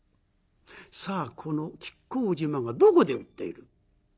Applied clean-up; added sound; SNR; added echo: neural separator model SepFormer DNS4.